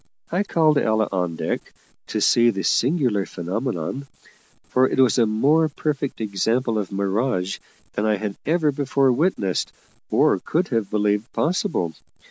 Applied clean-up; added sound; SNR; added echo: none; none; none; none.